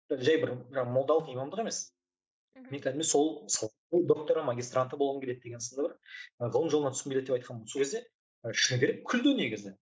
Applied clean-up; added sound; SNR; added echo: neural mask model DeepFilterNet 3.